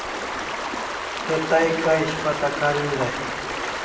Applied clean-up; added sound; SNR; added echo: none; Stream; 3 dB; reverberation time 2.1 s.